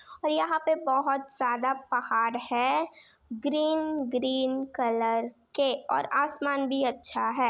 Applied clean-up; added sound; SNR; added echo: none; none; none; none.